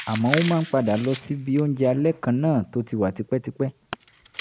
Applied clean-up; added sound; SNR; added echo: none; Crumpling, crinkling; 14 dB; none.